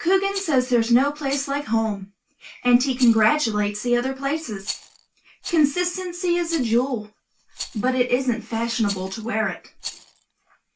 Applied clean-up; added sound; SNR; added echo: none; Rattle; 17 dB; reverberation time 0.2 s.